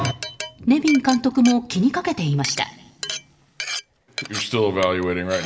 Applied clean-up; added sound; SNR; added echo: none; Glass; 12 dB; reverberation time 1.2 s.